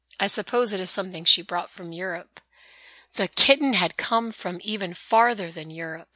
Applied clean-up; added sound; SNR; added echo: none; none; none; none.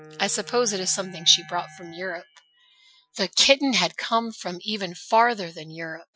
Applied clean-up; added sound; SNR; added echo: classical method Wiener filter.